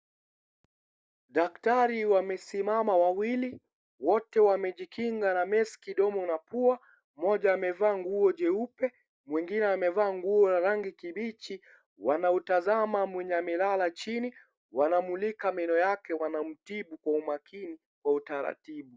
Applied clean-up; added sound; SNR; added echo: none; none; none; none.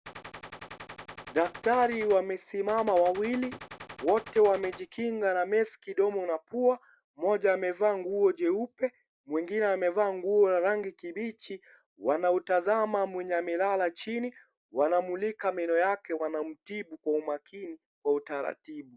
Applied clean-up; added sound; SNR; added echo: none; Gunshot, gunfire; 15 dB; none.